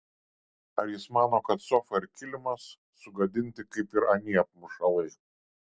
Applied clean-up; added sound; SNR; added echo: none; none; none; none.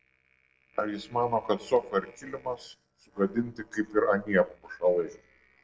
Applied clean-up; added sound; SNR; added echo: neural separator model SepFormer DNS4.